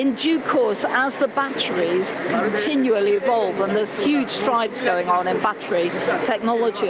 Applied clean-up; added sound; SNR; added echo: none; none; none; none.